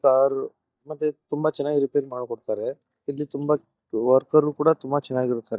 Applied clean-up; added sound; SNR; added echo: neural mask model DeepFilterNet 3.